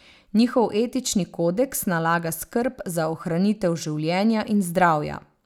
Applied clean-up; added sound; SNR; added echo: none; none; none; none.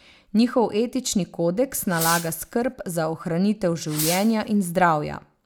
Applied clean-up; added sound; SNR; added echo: none; Fireworks; 9 dB; none.